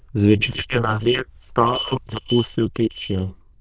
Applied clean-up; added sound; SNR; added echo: neural diffusion model UNIVERSE++.